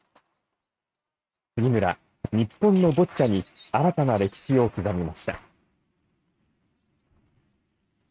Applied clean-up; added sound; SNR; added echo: neural mask model RNNoise.